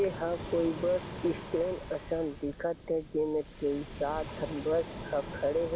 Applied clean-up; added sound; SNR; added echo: none; Waves, surf; 10 dB; none.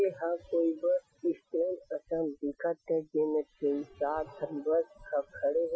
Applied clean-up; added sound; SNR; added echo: classical method Wiener filter.